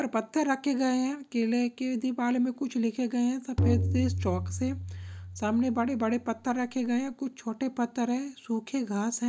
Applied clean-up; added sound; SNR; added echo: none; Tabla; 3 dB; none.